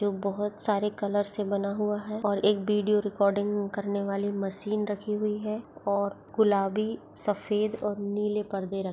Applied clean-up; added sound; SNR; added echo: none; none; none; none.